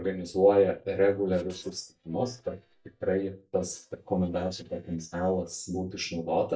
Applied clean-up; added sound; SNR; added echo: neural mask model DeepFilterNet 3.